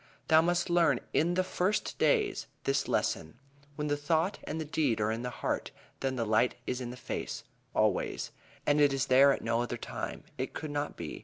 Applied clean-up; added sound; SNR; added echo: none; none; none; none.